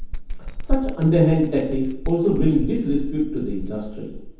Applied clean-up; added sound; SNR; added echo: none; Bell; 4 dB; reverberation time 0.9 s.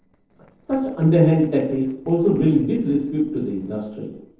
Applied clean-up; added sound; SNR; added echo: neural separator model SepFormer DNS4.